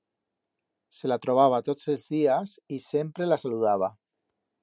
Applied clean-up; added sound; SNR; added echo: none; none; none; none.